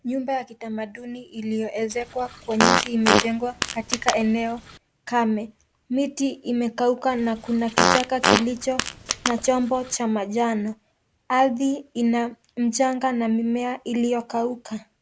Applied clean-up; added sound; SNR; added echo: none; Fart; 0 dB; none.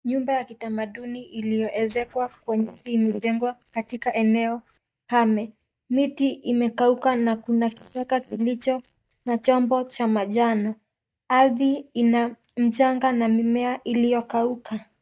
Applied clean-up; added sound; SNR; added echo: neural mask model DeepFilterNet 3.